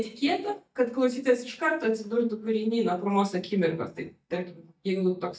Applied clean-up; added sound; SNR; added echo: neural mask model DeepFilterNet 3.